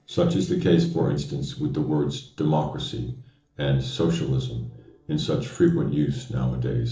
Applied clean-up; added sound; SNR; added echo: neural separator model SepFormer DNS4.